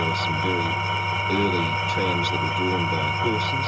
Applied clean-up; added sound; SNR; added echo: none; Engine / Tools; -5 dB; reverberation time 0.2 s.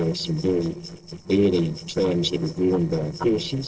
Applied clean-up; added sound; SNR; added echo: neural separator model SepFormer DNS4.